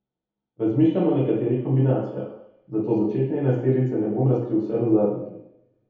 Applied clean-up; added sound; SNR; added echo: none; none; none; reverberation time 1.9 s.